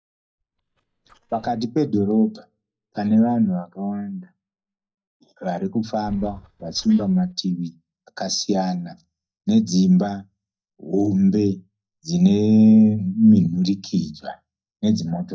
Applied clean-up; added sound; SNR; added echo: neural mask model DeepFilterNet 3.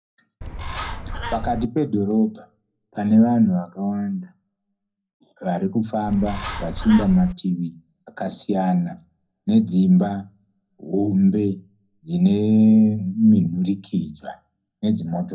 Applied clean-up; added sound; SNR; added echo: none; Bird; 8 dB; reverberation time 0.4 s.